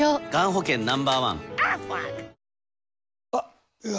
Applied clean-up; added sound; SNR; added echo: none; none; none; none.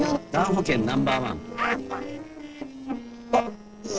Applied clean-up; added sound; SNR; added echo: neural separator model SepFormer DNS4.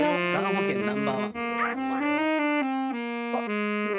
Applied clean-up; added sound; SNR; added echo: neural mask model RNNoise.